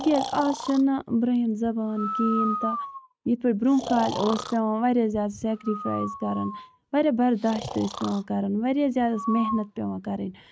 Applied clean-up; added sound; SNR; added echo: neural mask model RNNoise.